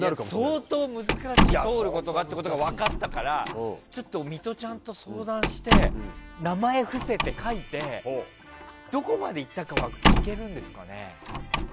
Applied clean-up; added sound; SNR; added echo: none; Slam; -1 dB; none.